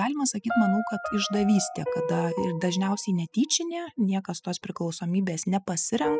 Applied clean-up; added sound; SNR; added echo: classical method spectral subtraction.